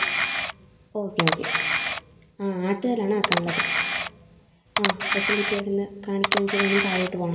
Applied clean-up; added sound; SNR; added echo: none; Camera; 0 dB; reverberation time 2.0 s.